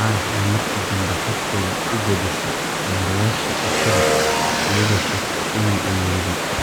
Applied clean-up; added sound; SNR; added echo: none; Motorcycle / Engine + Stream / Liquid; -3 dB; none.